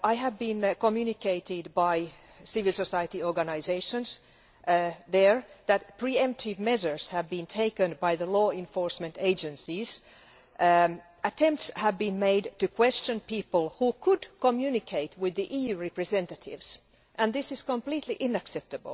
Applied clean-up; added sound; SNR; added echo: none; none; none; none.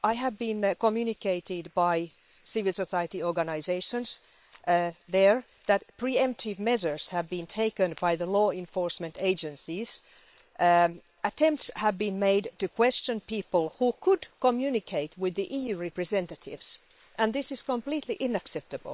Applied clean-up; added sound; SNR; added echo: neural separator model SepFormer WHAM!.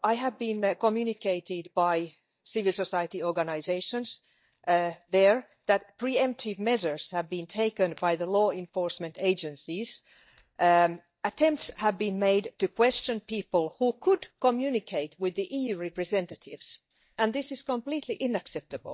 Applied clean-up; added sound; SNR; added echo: neural mask model DeepFilterNet 3.